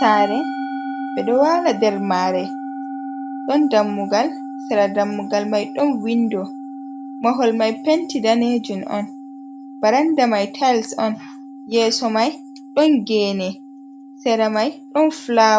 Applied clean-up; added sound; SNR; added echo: none; Musical instrument; 11 dB; none.